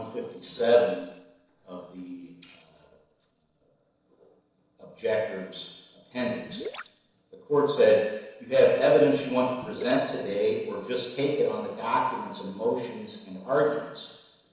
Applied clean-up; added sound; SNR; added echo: neural separator model SepFormer DNS4.